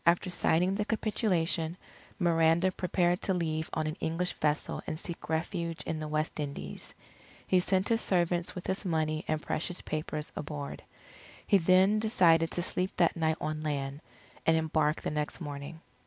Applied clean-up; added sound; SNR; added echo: none; none; none; none.